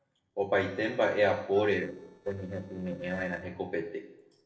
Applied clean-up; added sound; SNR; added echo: neural separator model SepFormer DNS4.